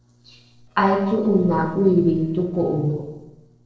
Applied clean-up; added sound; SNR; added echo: neural separator model SepFormer DNS4.